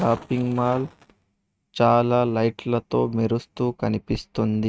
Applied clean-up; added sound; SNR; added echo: neural mask model RNNoise.